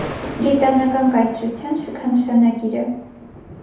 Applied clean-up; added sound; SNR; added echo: none; Thunder; 15 dB; reverberation time 0.8 s.